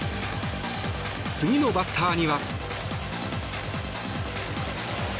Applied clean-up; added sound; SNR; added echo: none; none; none; none.